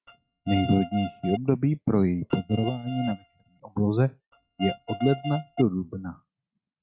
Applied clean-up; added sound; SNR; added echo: neural mask model RNNoise.